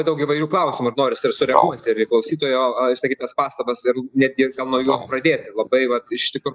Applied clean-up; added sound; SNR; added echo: neural mask model DeepFilterNet 3.